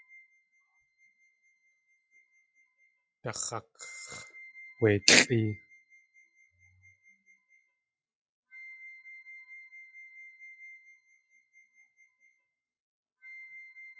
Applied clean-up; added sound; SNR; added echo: classical method log-MMSE.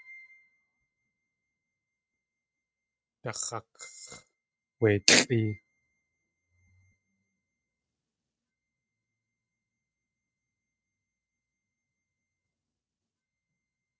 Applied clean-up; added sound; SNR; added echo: neural mask model RNNoise.